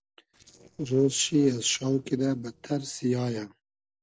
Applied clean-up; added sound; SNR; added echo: neural separator model SepFormer DNS4.